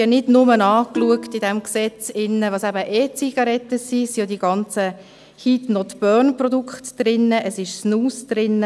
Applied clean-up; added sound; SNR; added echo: none; Plucked string instrument; 13 dB; none.